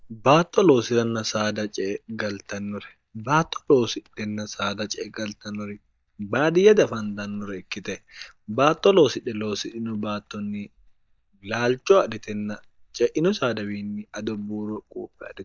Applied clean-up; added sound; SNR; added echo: neural mask model DeepFilterNet 3.